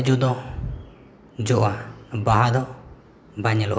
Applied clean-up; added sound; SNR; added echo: none; none; none; none.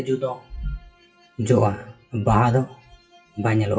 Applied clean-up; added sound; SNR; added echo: classical method WPE with log-MMSE.